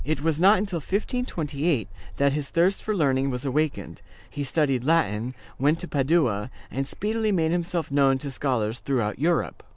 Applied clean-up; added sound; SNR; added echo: none; Frog; 12 dB; none.